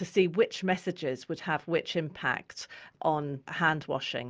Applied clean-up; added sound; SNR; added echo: none; none; none; none.